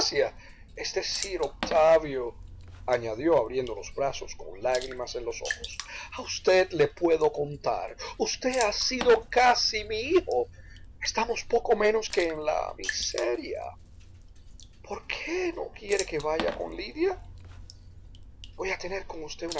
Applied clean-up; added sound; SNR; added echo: none; Water / Splash, splatter; 13 dB; none.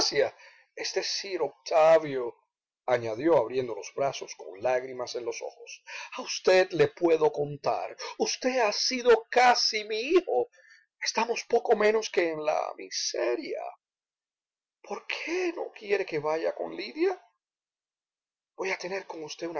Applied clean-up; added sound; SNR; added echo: none; none; none; none.